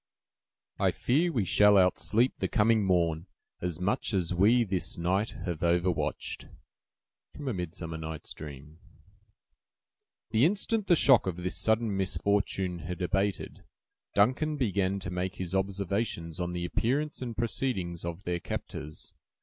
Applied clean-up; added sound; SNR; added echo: none; none; none; none.